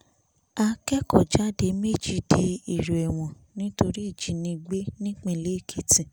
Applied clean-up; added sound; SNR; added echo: none; none; none; none.